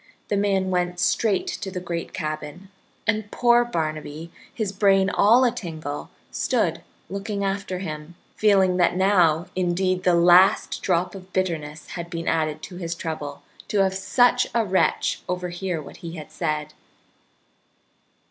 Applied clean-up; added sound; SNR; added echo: none; none; none; none.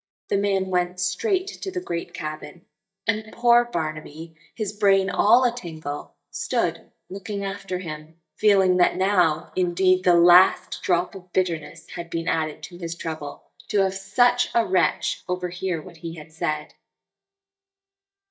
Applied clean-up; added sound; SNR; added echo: neural mask model DeepFilterNet 3.